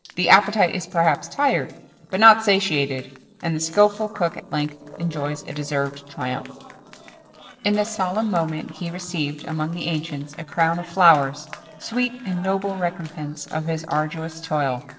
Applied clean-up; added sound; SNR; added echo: neural separator model SepFormer DNS4.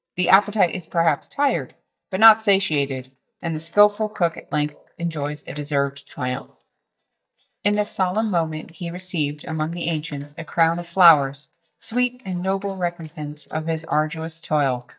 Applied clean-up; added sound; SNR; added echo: neural mask model DeepFilterNet 3.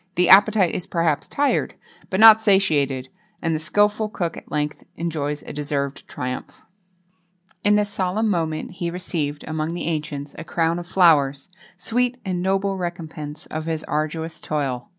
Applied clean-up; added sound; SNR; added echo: none; none; none; none.